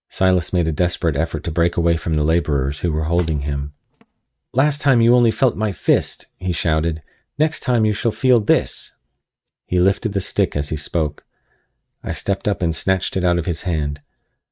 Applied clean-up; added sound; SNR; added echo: neural mask model RNNoise.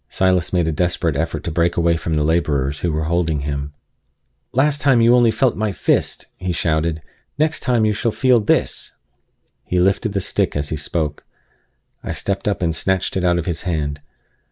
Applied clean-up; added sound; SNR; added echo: none; none; none; none.